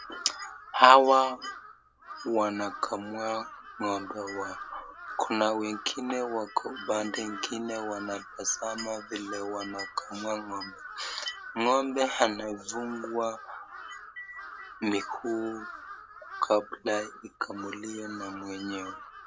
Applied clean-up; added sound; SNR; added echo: none; Crow; 14 dB; none.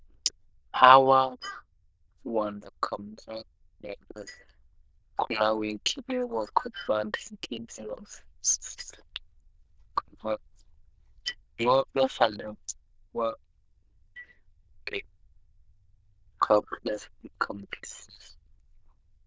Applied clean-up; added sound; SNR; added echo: neural diffusion model UNIVERSE++.